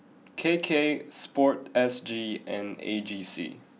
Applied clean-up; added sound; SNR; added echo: none; none; none; none.